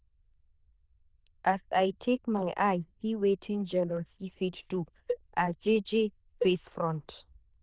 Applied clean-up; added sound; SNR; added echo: neural diffusion model UNIVERSE++.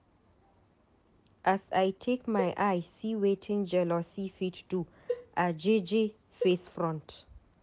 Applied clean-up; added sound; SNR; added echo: none; Cowbell; 10 dB; none.